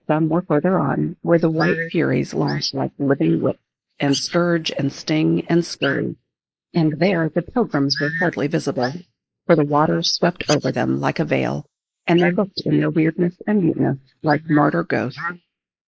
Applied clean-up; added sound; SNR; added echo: neural mask model Resemble Enhance denoiser.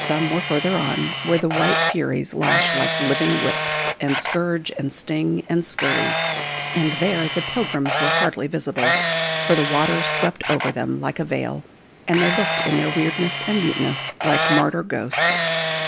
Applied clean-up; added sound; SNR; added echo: none; Camera; -1 dB; none.